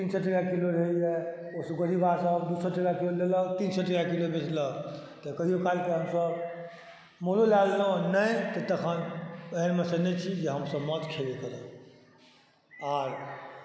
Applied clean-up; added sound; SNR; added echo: none; none; none; none.